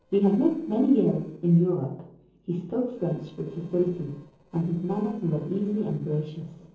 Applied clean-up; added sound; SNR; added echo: neural separator model SepFormer DNS4.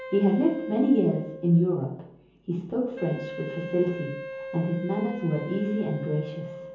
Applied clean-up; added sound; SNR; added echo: none; Wind instrument, woodwind instrument; 12 dB; reverberation time 0.7 s.